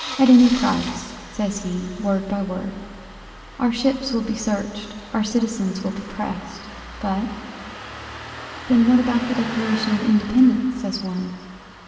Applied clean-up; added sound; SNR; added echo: none; Engine starting; 14 dB; reverberation time 2.0 s.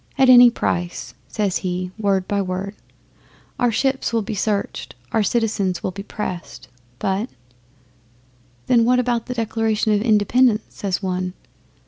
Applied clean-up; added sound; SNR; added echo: none; none; none; none.